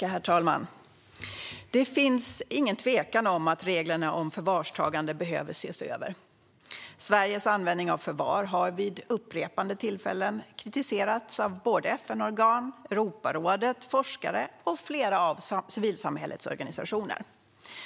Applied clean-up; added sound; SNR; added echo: none; none; none; none.